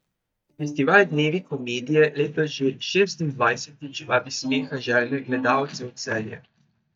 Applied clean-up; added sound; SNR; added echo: neural mask model DeepFilterNet 3.